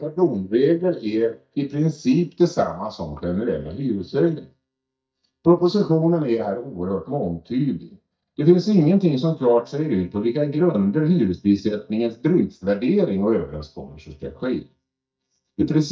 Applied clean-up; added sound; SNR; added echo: neural mask model DeepFilterNet 3.